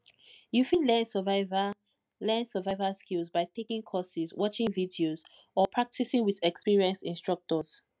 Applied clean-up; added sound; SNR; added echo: none; none; none; none.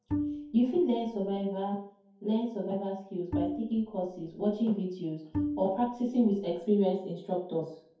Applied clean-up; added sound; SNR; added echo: none; Bowed string instrument; 6 dB; reverberation time 0.6 s.